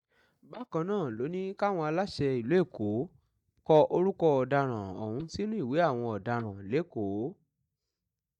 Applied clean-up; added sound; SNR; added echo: neural mask model DeepFilterNet 3.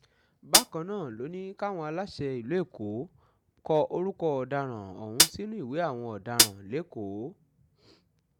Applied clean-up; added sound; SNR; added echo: none; Hi-hat; -5 dB; none.